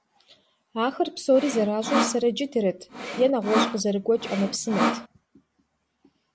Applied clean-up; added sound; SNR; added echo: none; Sawing; 2 dB; none.